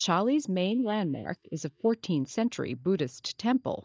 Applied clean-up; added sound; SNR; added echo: neural mask model DeepFilterNet 3.